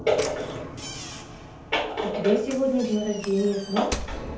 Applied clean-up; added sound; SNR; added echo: none; Knock / Slam; 10 dB; reverberation time 0.6 s.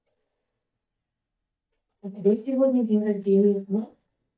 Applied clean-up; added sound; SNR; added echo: neural mask model DeepFilterNet 3.